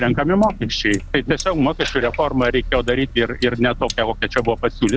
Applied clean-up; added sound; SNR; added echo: none; Sink (filling or washing); 12 dB; none.